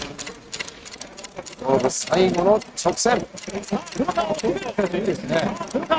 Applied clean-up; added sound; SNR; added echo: neural mask model RNNoise.